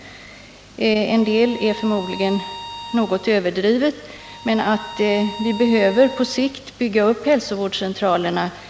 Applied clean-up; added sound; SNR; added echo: none; Bowed string instrument; 15 dB; none.